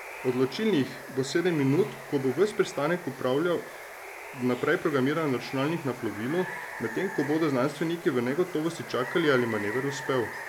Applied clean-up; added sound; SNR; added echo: none; Water; 12 dB; none.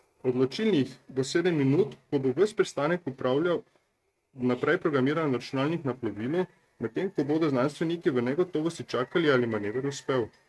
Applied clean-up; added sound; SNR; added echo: neural mask model RNNoise.